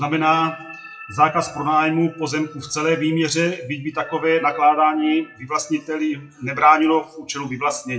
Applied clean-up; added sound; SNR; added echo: classical method WPE with log-MMSE.